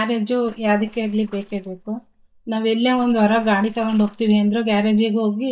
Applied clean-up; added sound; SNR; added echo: neural mask model DeepFilterNet 3.